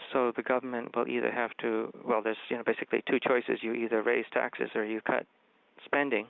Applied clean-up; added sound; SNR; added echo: none; none; none; none.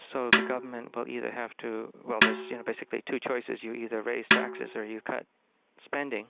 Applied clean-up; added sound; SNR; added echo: none; Snare drum; -3 dB; none.